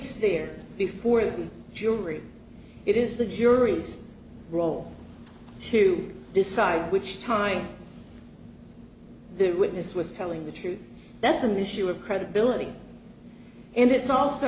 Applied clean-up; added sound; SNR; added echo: none; none; none; none.